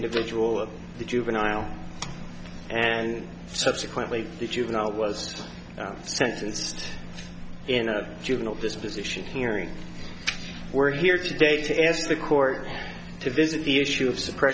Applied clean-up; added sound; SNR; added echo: none; none; none; none.